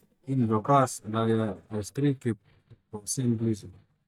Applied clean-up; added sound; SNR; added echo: neural mask model DeepFilterNet 3.